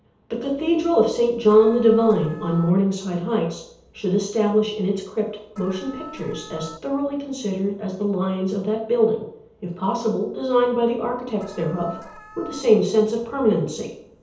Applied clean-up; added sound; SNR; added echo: none; Alarm; 18 dB; reverberation time 2.2 s.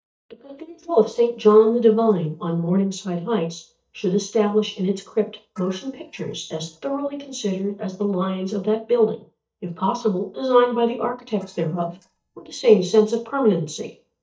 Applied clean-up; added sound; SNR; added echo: neural mask model DeepFilterNet 3.